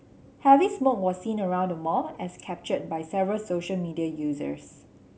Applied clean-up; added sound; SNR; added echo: none; none; none; none.